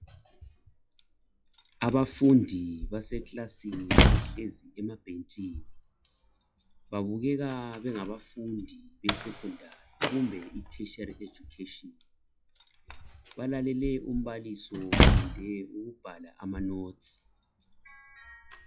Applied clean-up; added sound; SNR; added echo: classical method log-MMSE.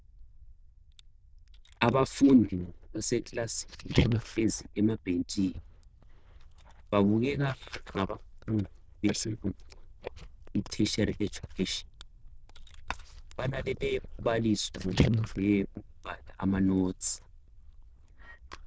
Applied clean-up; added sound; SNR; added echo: neural diffusion model UNIVERSE++.